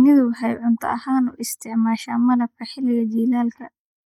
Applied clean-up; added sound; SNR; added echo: neural mask model Resemble Enhance denoiser.